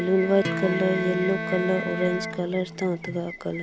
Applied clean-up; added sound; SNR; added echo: none; Acoustic guitar + Bowed string instrument; 6 dB; none.